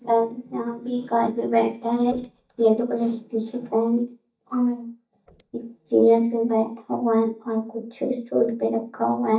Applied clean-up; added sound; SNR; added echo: neural mask model DeepFilterNet 3.